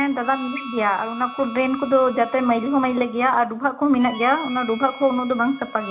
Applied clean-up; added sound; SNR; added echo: none; Harmonica; 15 dB; reverberation time 0.4 s.